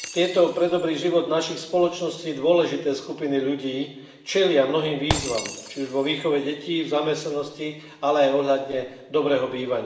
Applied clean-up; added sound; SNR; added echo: none; Shatter; 16 dB; reverberation time 0.8 s.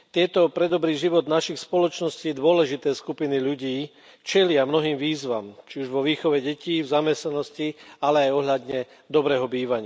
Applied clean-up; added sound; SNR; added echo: none; none; none; none.